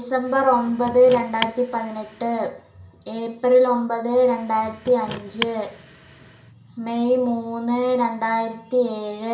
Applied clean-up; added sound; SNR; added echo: none; Car; 14 dB; reverberation time 0.5 s.